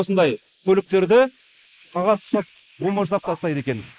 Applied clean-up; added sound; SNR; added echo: neural mask model Resemble Enhance denoiser.